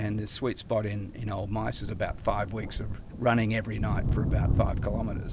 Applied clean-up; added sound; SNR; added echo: none; Thunder; 1 dB; none.